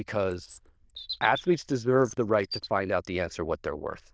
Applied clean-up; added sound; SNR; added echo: neural diffusion model UNIVERSE++.